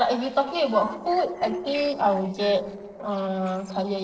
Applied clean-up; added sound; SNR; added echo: neural separator model SepFormer DNS4.